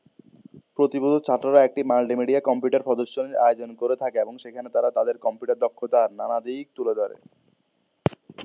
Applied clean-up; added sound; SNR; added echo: none; none; none; none.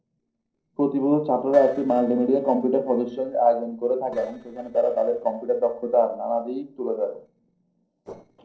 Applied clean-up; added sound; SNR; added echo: neural separator model SepFormer DNS4.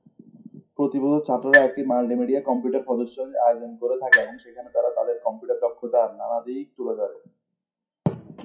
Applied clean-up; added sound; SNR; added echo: classical method WPE with log-MMSE.